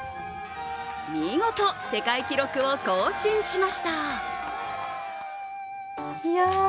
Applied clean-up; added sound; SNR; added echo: none; Wind instrument, woodwind instrument; 10 dB; none.